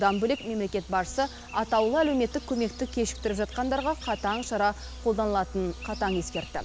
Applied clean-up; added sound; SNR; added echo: none; Insect + Bird vocalization, bird call, bird song; 13 dB; none.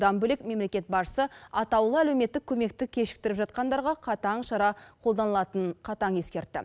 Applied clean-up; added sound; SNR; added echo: none; none; none; none.